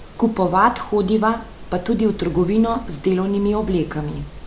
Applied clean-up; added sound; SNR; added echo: none; Insect; 17 dB; none.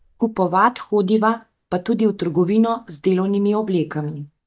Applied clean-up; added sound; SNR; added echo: neural mask model DeepFilterNet 3.